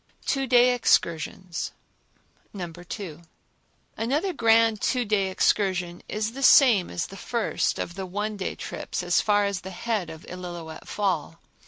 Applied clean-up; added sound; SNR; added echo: none; none; none; none.